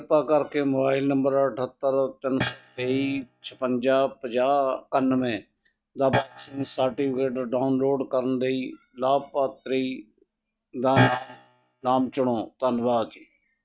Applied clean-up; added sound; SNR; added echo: neural mask model RNNoise.